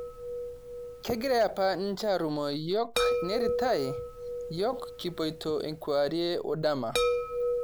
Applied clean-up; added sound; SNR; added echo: none; Chime; 3 dB; none.